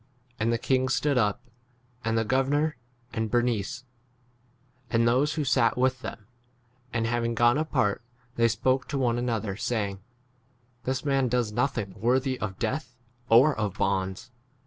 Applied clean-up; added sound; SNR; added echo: none; none; none; none.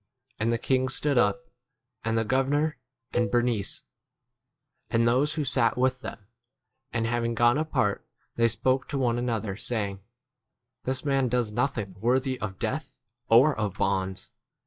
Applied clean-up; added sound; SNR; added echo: classical method log-MMSE.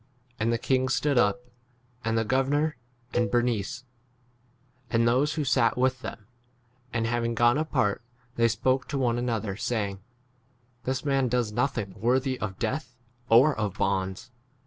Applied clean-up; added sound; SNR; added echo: none; Cowbell; 10 dB; none.